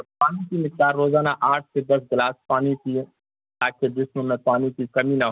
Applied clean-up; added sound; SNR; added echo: none; none; none; none.